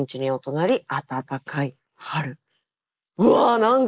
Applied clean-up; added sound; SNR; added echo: neural mask model Resemble Enhance denoiser.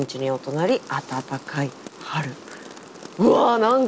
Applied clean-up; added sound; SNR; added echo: none; Rain; 18 dB; none.